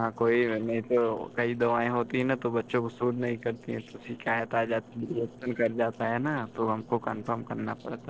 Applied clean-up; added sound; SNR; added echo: neural separator model SepFormer DNS4.